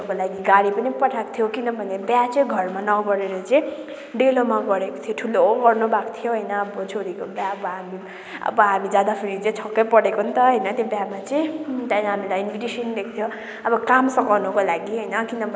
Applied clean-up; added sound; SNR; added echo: none; none; none; none.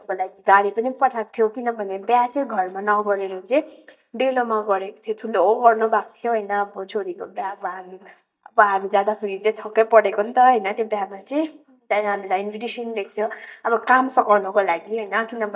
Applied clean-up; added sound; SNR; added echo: neural mask model DeepFilterNet 3.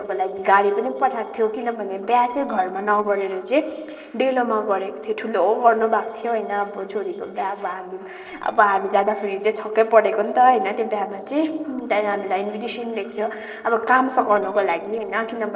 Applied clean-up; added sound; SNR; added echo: neural separator model SepFormer DNS4.